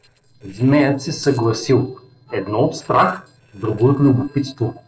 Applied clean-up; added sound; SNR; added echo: neural separator model SepFormer DNS4.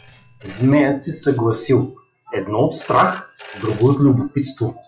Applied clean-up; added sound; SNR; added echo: classical method log-MMSE.